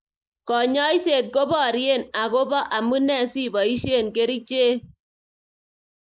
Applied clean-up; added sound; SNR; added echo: neural mask model Resemble Enhance denoiser.